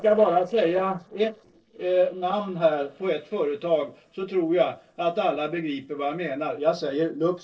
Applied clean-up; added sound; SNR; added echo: neural separator model SepFormer DNS4.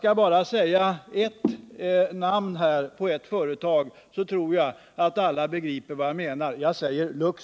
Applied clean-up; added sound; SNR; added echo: none; none; none; none.